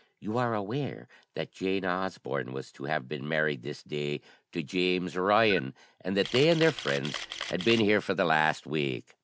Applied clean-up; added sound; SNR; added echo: none; Camera; 10 dB; none.